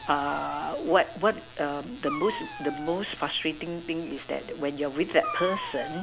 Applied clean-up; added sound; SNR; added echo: none; Dog; 11 dB; none.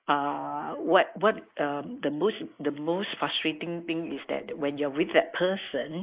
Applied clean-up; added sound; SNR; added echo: neural mask model Resemble Enhance denoiser.